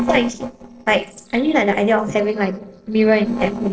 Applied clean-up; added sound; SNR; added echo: neural separator model SepFormer DNS4.